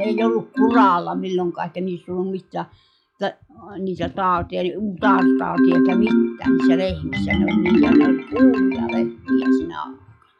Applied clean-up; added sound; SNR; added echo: classical method log-MMSE.